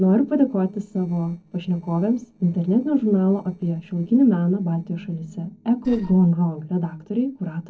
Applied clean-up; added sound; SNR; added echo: neural separator model SepFormer DNS4.